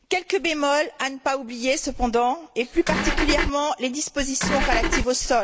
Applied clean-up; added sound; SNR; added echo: none; Engine / Car; -2 dB; none.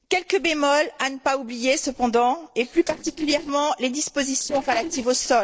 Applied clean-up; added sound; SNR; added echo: neural separator model SepFormer DNS4.